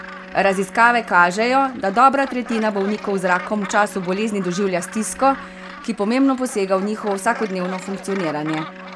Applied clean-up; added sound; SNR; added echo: none; Bowed string instrument + Gull, seagull; 14 dB; none.